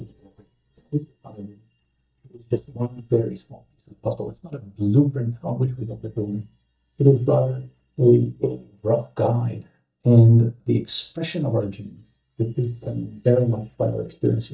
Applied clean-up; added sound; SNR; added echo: neural mask model DeepFilterNet 3.